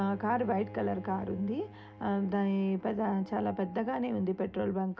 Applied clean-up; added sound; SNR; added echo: none; Bowed string instrument; 17 dB; reverberation time 0.3 s.